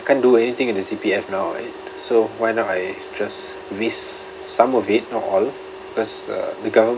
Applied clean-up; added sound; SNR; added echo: none; none; none; none.